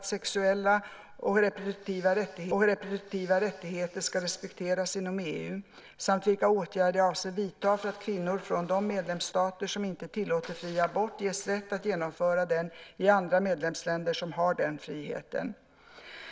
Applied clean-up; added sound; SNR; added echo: none; none; none; none.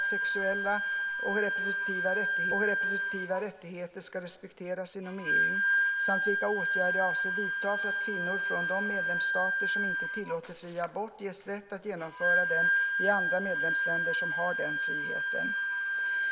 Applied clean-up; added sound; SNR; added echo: none; Wind instrument, woodwind instrument; -5 dB; none.